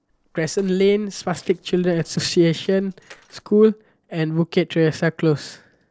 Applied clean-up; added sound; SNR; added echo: neural separator model SepFormer DNS4.